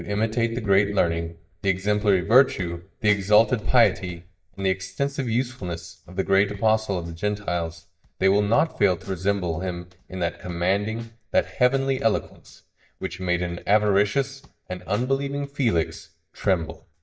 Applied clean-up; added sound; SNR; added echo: neural mask model DeepFilterNet 3.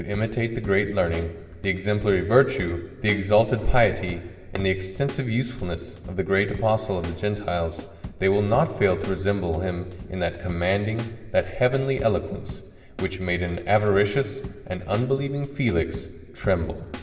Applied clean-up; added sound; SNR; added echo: none; Drum / Drum kit; 18 dB; reverberation time 1.9 s.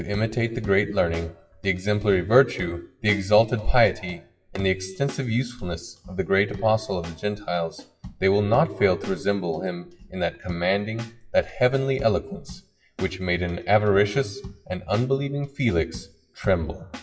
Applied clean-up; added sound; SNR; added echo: classical method WPE with log-MMSE.